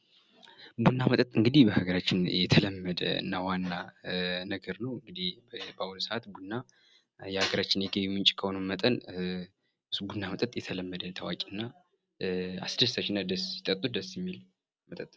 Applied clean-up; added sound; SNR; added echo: none; none; none; none.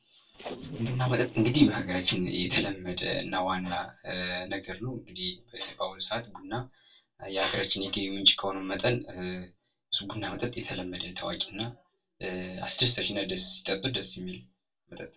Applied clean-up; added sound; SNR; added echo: neural separator model SepFormer DNS4.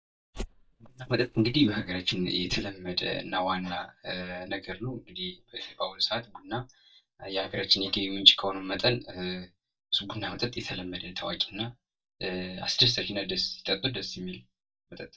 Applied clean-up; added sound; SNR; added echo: neural mask model DeepFilterNet 3.